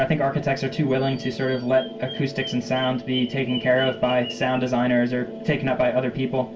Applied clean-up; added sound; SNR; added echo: none; Bird vocalization, bird call, bird song; 17 dB; reverberation time 0.2 s.